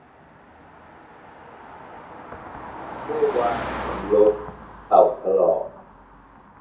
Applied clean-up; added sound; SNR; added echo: none; Car passing by; 12 dB; reverberation time 0.5 s.